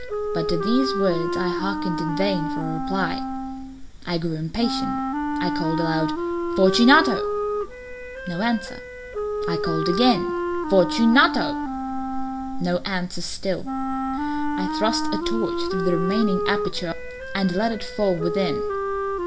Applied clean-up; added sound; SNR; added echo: none; Wind instrument, woodwind instrument; 3 dB; reverberation time 0.6 s.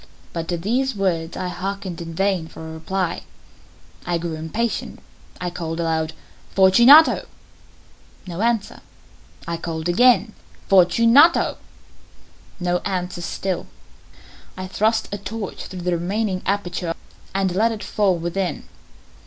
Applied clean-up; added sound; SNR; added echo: none; none; none; none.